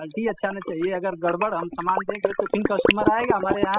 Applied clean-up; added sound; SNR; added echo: classical method spectral subtraction.